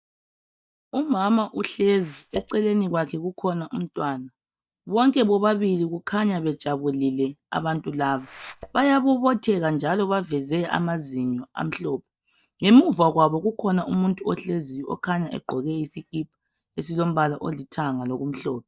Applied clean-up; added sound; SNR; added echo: neural mask model DeepFilterNet 3.